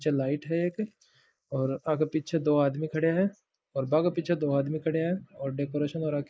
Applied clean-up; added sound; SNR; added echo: neural mask model Resemble Enhance denoiser.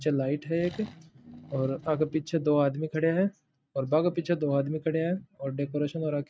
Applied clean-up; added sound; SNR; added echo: neural mask model RNNoise.